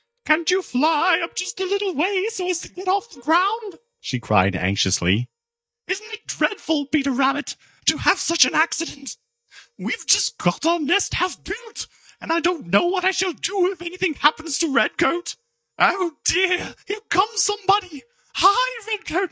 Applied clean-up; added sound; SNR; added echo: neural mask model DeepFilterNet 3.